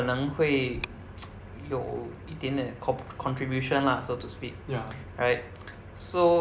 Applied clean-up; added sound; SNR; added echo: none; none; none; none.